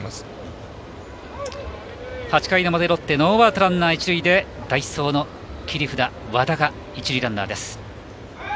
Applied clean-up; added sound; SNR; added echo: none; none; none; none.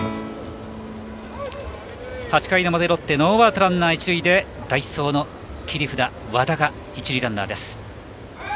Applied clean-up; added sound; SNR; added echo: none; Guitar; 18 dB; none.